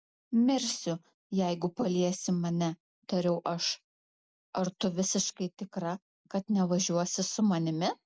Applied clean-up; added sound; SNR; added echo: none; none; none; none.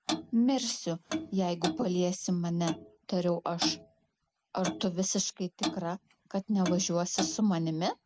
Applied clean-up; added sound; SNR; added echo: none; Clock; 8 dB; none.